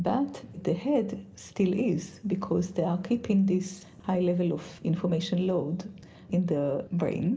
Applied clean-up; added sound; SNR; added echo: none; none; none; reverberation time 1.6 s.